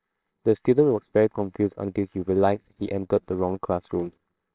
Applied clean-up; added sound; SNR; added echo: neural separator model SepFormer WHAMR!.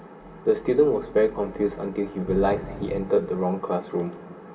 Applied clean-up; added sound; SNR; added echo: none; Thunder / Rain; 17 dB; reverberation time 2.3 s.